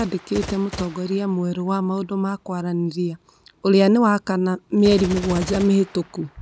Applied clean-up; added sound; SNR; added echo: none; Gunshot, gunfire; 16 dB; none.